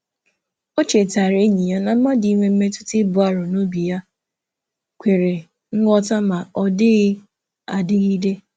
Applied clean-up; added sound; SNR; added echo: none; none; none; none.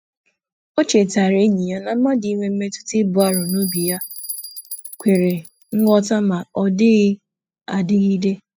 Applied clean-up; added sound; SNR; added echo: classical method spectral subtraction.